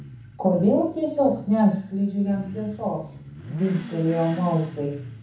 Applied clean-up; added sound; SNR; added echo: none; Motorcycle / Accelerating, revving, vroom; 16 dB; reverberation time 0.7 s.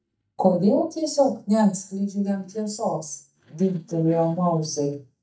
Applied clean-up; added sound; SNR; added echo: neural mask model DeepFilterNet 3.